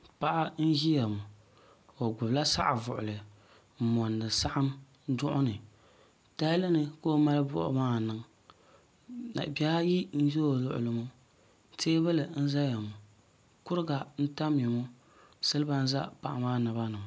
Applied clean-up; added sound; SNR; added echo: none; none; none; none.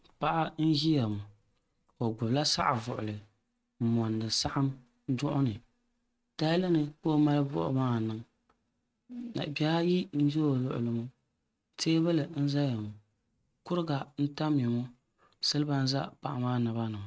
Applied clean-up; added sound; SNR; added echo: neural mask model RNNoise.